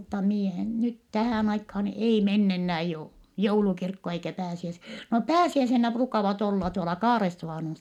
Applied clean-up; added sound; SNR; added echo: none; none; none; none.